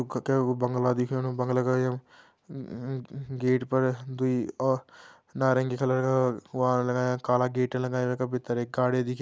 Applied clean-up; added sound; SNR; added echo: none; none; none; none.